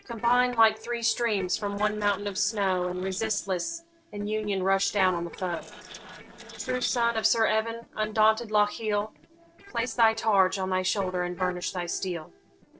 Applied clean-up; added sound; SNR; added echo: neural separator model SepFormer DNS4.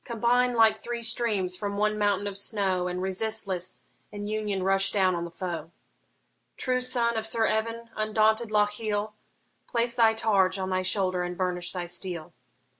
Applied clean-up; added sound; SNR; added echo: none; none; none; none.